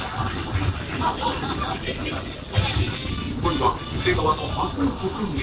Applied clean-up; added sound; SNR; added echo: neural separator model SepFormer DNS4.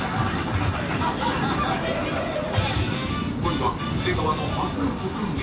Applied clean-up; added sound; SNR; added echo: none; Waves, surf; 3 dB; reverberation time 0.2 s.